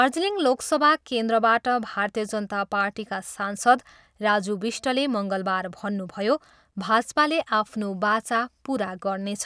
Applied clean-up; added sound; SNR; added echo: none; none; none; none.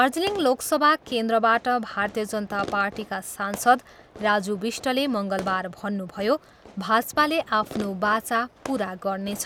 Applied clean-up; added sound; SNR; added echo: none; Fireworks; 18 dB; none.